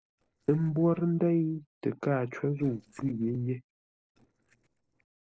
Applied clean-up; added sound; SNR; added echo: neural separator model SepFormer DNS4.